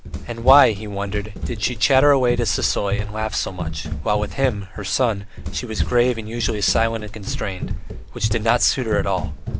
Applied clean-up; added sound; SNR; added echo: none; Run; 5 dB; none.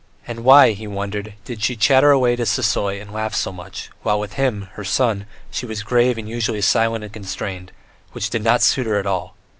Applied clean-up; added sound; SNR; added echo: none; none; none; none.